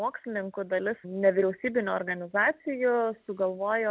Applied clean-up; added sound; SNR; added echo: none; none; none; none.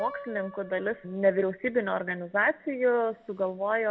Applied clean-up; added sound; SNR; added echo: none; Piano; 19 dB; reverberation time 0.2 s.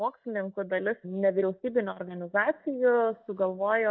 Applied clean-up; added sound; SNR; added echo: neural mask model DeepFilterNet 3.